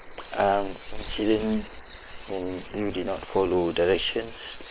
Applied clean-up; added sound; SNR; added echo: neural separator model SepFormer WHAM!.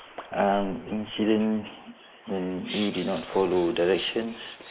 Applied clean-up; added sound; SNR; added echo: neural mask model Resemble Enhance denoiser.